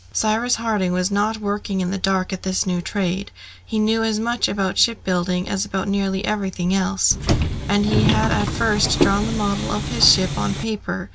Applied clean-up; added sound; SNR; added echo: none; Subway, metro, underground; 1 dB; none.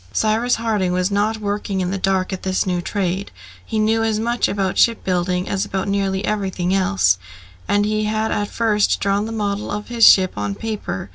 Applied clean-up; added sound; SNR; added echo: none; none; none; none.